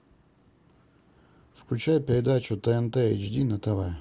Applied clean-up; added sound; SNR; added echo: none; none; none; none.